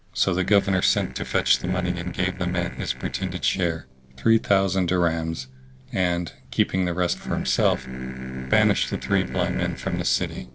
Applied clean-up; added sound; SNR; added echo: neural separator model SepFormer DNS4.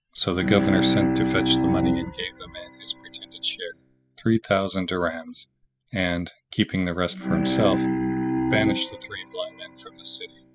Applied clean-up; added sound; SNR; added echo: classical method spectral subtraction.